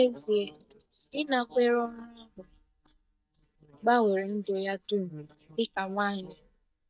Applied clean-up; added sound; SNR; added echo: neural mask model DeepFilterNet 3.